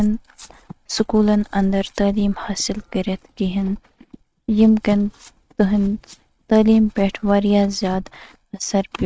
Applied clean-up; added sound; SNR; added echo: neural mask model RNNoise.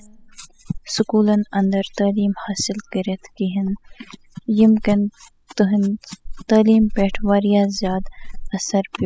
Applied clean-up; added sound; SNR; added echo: classical method spectral subtraction.